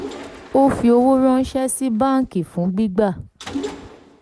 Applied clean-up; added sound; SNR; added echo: none; Mechanisms; 17 dB; none.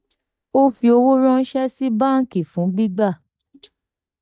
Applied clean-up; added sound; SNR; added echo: neural mask model DeepFilterNet 3.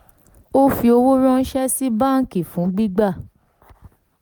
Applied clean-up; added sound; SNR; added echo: none; none; none; none.